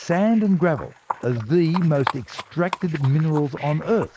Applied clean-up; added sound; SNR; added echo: neural mask model Resemble Enhance denoiser.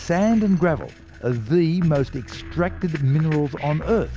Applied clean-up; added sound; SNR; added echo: none; none; none; none.